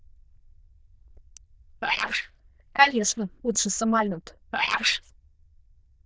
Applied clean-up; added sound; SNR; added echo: neural diffusion model UNIVERSE++.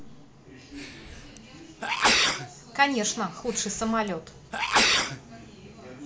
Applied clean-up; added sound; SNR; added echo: none; Sneeze; -4 dB; none.